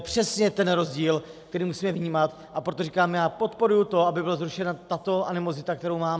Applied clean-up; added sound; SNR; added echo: none; none; none; none.